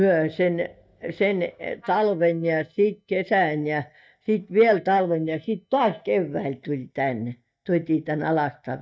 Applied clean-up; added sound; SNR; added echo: neural mask model DeepFilterNet 3.